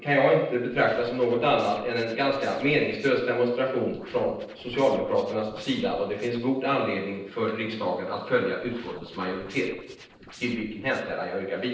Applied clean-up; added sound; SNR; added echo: neural separator model SepFormer DNS4.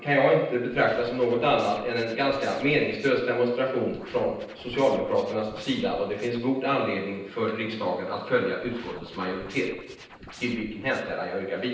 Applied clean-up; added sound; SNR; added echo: none; Scratching (performance technique); 19 dB; reverberation time 0.9 s.